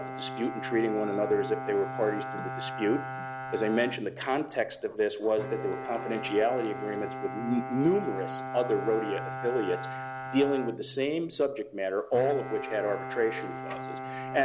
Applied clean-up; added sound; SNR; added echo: none; Bowed string instrument; 8 dB; none.